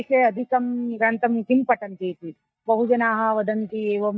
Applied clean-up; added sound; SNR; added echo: neural mask model DeepFilterNet 3.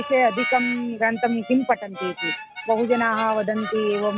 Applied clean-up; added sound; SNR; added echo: none; Harmonica; 9 dB; none.